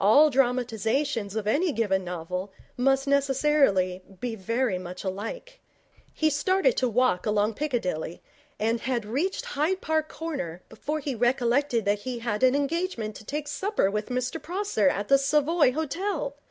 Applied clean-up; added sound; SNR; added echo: none; none; none; none.